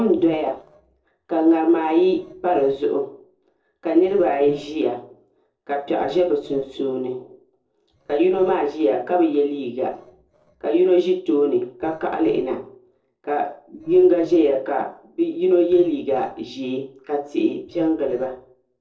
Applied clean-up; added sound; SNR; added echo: neural separator model SepFormer DNS4.